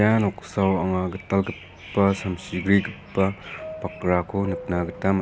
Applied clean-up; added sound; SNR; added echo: none; Subway, metro, underground; 18 dB; none.